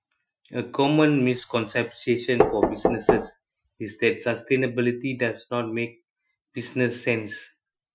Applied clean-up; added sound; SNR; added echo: classical method Wiener filter.